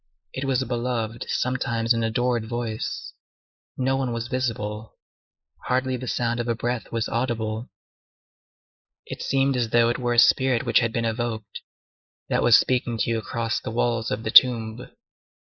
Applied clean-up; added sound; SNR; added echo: neural mask model Resemble Enhance denoiser.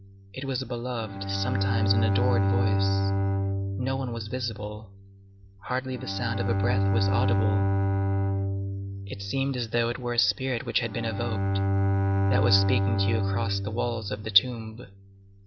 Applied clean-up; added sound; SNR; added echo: none; Bowed string instrument; -4 dB; none.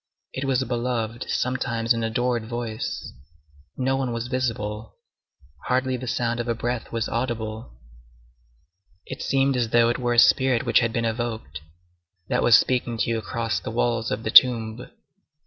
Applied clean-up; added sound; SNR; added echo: none; none; none; none.